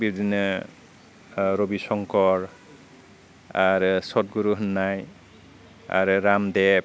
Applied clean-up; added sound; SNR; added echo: none; none; none; none.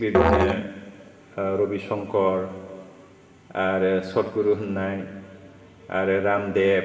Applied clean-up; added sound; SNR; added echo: none; Musical instrument; 1 dB; reverberation time 1.9 s.